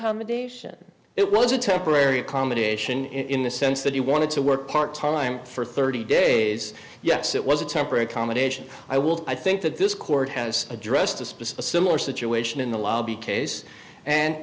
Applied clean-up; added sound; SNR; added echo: none; none; none; none.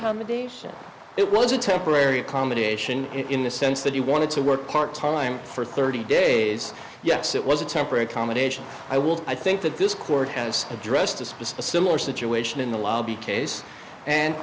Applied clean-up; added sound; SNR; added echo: none; Fireworks; 18 dB; none.